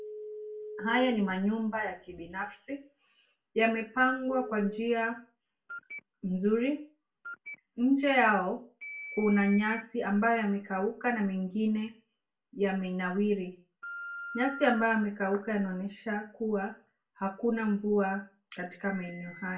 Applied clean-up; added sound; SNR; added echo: none; Telephone; 16 dB; reverberation time 0.3 s.